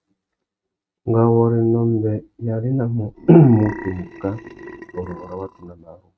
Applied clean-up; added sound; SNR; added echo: neural mask model RNNoise.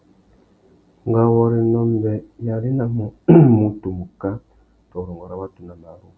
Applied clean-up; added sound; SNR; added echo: none; none; none; none.